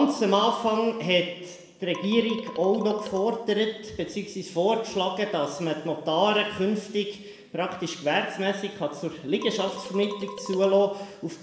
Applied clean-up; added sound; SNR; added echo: none; Marimba, xylophone; 15 dB; reverberation time 1.0 s.